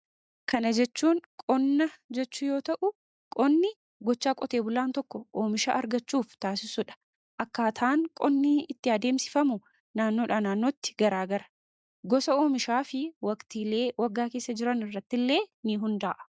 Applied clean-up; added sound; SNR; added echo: none; none; none; none.